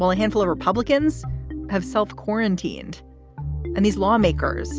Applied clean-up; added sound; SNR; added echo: none; none; none; none.